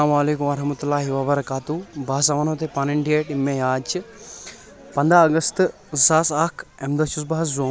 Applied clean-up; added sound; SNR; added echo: none; none; none; none.